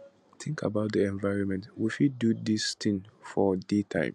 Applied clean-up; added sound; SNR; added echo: none; none; none; none.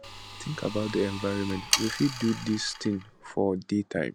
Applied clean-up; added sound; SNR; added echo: none; Sawing; 6 dB; none.